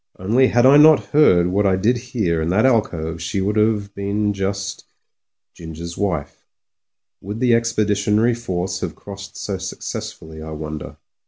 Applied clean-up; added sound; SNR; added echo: none; none; none; none.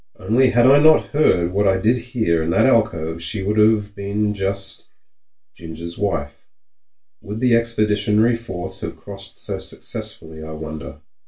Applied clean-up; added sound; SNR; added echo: none; none; none; reverberation time 0.2 s.